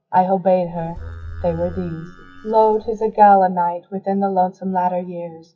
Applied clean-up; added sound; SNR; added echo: classical method WPE with log-MMSE.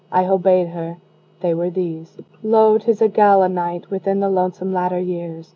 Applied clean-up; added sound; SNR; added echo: none; none; none; none.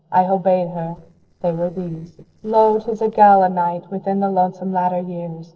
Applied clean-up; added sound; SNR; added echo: neural separator model SepFormer DNS4.